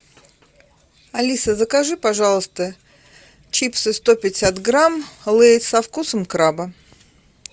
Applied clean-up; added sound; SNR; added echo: none; none; none; none.